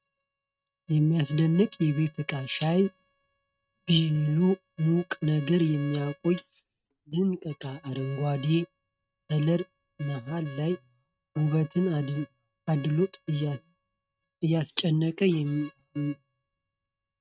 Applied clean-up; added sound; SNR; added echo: neural mask model RNNoise.